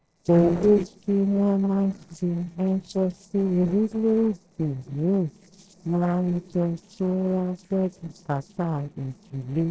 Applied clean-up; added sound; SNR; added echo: neural separator model SepFormer DNS4.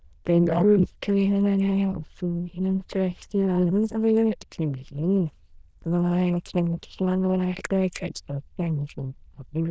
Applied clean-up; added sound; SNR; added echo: neural diffusion model UNIVERSE++.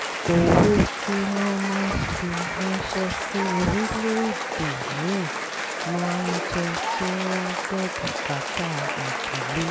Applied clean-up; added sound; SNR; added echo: none; Applause / Cheering; 3 dB; none.